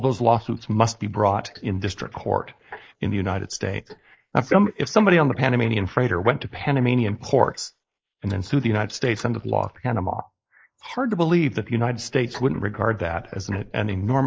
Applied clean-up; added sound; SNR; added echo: neural mask model Resemble Enhance denoiser.